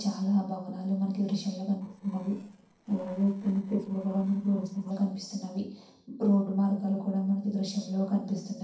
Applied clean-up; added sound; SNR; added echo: neural separator model SepFormer DNS4.